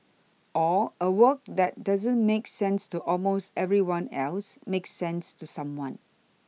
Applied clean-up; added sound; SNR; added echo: none; none; none; none.